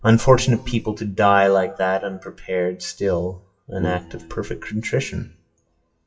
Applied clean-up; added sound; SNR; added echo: classical method WPE with log-MMSE.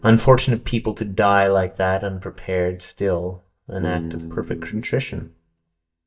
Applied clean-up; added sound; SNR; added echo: neural mask model DeepFilterNet 3.